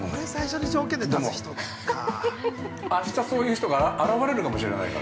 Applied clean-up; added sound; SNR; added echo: none; Car; 20 dB; none.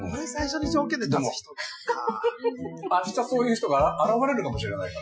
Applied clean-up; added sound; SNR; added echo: classical method Wiener filter.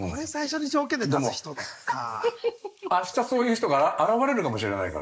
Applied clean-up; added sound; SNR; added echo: neural mask model Resemble Enhance denoiser.